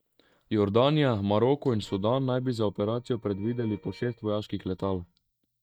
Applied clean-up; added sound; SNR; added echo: neural mask model DeepFilterNet 3.